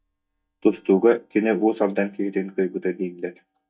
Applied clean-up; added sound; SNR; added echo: neural mask model DeepFilterNet 3.